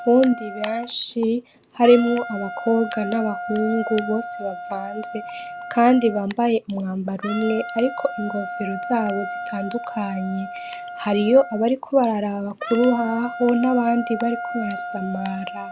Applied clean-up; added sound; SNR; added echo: none; Wind instrument, woodwind instrument; 10 dB; none.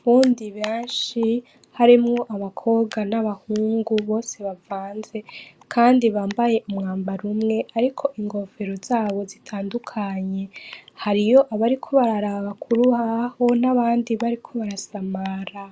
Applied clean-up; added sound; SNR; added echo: none; none; none; none.